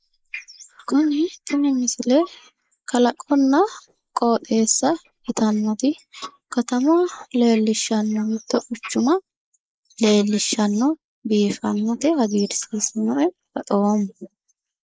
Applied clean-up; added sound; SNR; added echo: neural mask model Resemble Enhance denoiser.